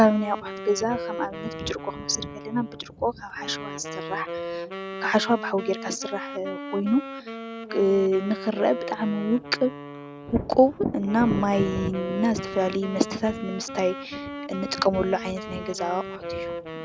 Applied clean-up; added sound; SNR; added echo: none; Thunder + Wind instrument, woodwind instrument; 8 dB; none.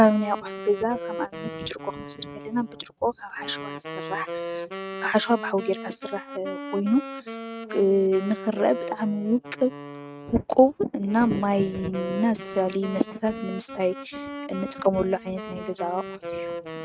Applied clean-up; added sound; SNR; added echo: neural mask model RNNoise.